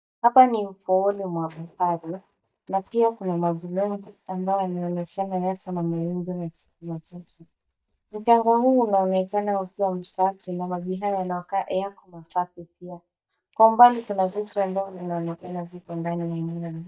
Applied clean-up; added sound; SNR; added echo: neural mask model DeepFilterNet 3.